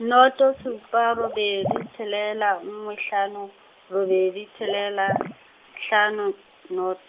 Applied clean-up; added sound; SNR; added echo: neural mask model Resemble Enhance denoiser.